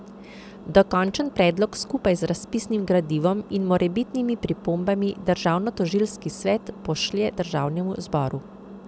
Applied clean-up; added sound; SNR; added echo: none; Engine; 18 dB; none.